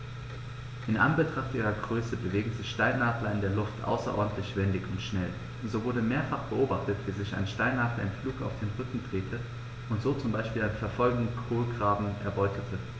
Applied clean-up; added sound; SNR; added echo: none; none; none; none.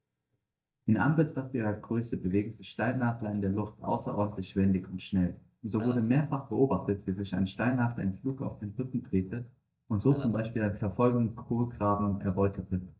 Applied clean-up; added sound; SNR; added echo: neural mask model DeepFilterNet 3.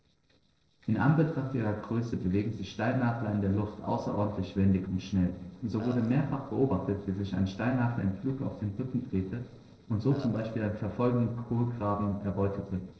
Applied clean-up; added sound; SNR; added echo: neural separator model SepFormer DNS4.